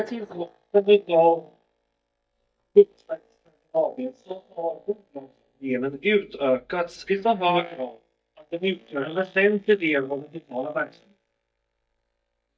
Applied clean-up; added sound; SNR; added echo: neural mask model DeepFilterNet 3.